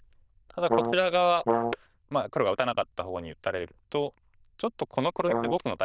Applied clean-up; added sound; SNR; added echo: neural diffusion model UNIVERSE++.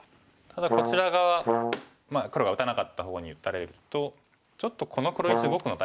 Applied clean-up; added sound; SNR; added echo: none; Brass instrument; -1 dB; none.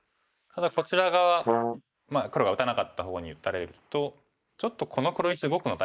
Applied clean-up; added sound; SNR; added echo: neural mask model Resemble Enhance denoiser.